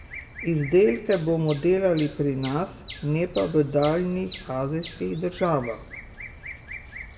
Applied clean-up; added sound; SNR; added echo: none; Bird vocalization, bird call, bird song; 15 dB; reverberation time 1.0 s.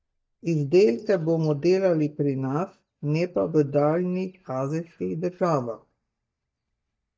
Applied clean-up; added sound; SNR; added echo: neural mask model DeepFilterNet 3.